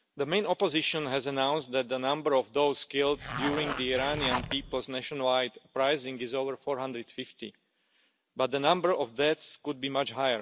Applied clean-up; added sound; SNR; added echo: none; Zipper (clothing); 6 dB; none.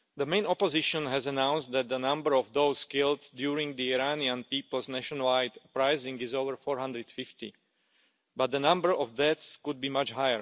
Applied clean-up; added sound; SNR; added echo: none; none; none; none.